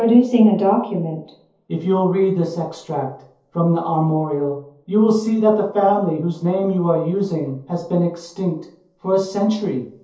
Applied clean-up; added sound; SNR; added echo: none; none; none; reverberation time 0.5 s.